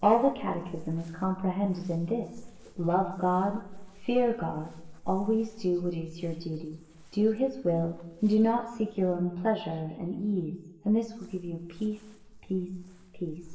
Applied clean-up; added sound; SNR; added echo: none; Crumpling, crinkling; 17 dB; reverberation time 1.0 s.